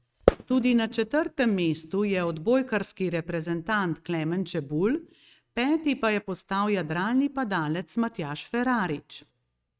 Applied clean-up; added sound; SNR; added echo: neural mask model RNNoise.